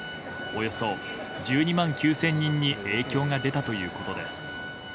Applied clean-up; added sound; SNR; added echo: none; Organ; 12 dB; none.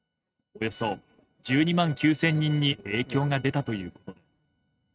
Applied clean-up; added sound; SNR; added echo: neural mask model RNNoise.